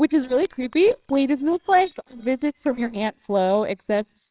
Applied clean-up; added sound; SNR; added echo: neural separator model SepFormer WHAMR!.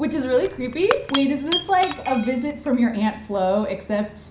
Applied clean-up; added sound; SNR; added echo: none; Shatter / Crushing; 11 dB; reverberation time 0.5 s.